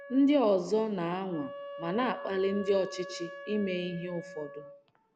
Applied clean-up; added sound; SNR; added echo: none; Wind instrument, woodwind instrument; 14 dB; none.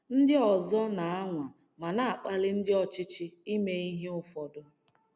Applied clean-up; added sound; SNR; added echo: none; none; none; none.